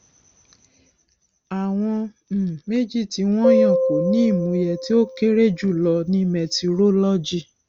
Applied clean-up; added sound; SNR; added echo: none; Piano; 3 dB; none.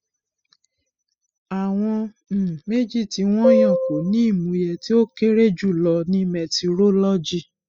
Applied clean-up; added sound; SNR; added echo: classical method spectral subtraction.